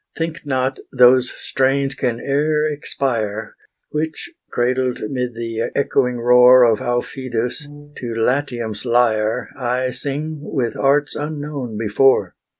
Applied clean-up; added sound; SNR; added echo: none; Brass instrument; 19 dB; none.